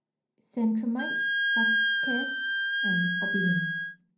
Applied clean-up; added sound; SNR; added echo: none; Wind instrument, woodwind instrument; -4 dB; reverberation time 0.6 s.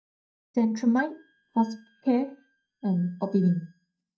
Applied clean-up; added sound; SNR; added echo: neural mask model DeepFilterNet 3.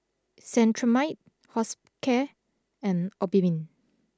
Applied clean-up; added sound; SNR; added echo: none; none; none; none.